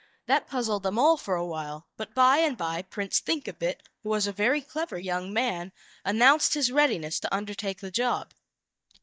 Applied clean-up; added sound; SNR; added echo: neural mask model DeepFilterNet 3.